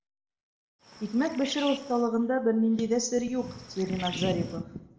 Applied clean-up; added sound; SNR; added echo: none; Bird; 13 dB; reverberation time 0.7 s.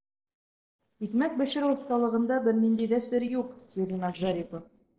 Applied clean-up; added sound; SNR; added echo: neural separator model SepFormer DNS4.